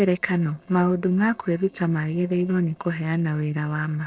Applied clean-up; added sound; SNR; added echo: neural separator model SepFormer DNS4.